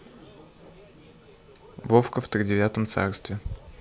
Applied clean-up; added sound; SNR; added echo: none; none; none; none.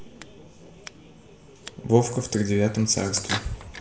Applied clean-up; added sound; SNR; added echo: none; Scissors; 14 dB; reverberation time 0.7 s.